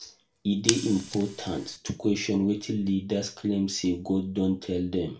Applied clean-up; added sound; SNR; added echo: none; Scissors; 12 dB; reverberation time 0.2 s.